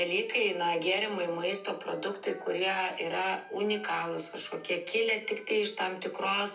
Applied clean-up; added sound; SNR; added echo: none; Wind instrument, woodwind instrument; 20 dB; reverberation time 0.3 s.